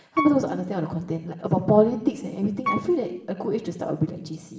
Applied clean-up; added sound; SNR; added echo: none; Piano; 10 dB; reverberation time 0.9 s.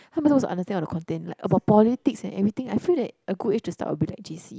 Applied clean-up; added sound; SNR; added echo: none; none; none; none.